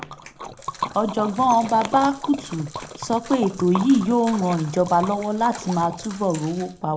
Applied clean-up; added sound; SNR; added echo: none; Liquid; 12 dB; reverberation time 0.2 s.